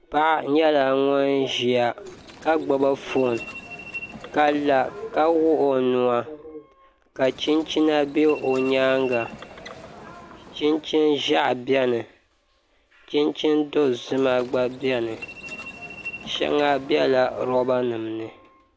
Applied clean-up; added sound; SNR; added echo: none; Subway, metro, underground; 17 dB; none.